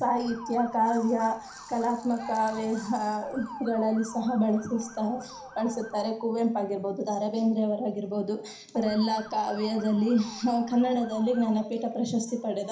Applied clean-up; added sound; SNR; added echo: none; Motor vehicle (road) / Siren; 17 dB; reverberation time 0.5 s.